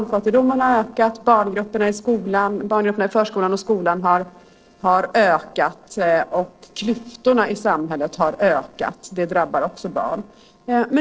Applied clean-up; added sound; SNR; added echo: neural separator model SepFormer DNS4.